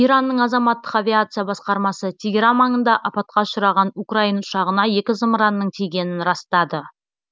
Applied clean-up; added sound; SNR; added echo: none; none; none; none.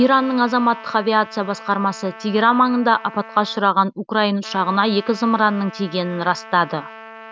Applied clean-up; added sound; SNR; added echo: none; Trumpet; 19 dB; none.